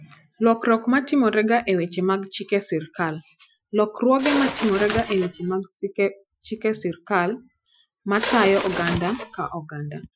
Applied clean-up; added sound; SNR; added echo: classical method Wiener filter.